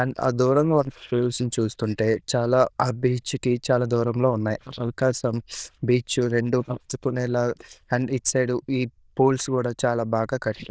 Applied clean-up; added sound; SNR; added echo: neural diffusion model UNIVERSE++.